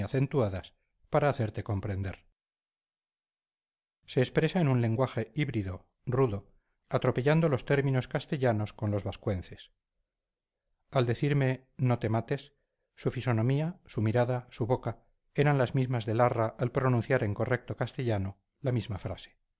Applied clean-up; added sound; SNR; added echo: none; none; none; none.